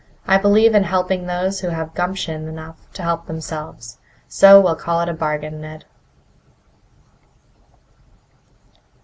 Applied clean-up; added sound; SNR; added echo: none; none; none; none.